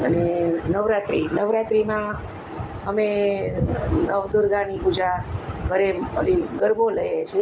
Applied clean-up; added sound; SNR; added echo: none; none; none; none.